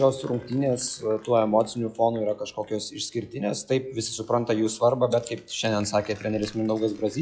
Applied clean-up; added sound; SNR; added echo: classical method log-MMSE.